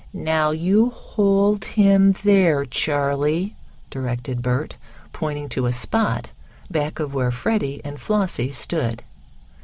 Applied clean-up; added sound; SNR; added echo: none; none; none; none.